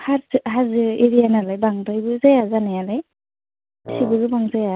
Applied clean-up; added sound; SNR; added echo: none; Wind instrument, woodwind instrument; 11 dB; none.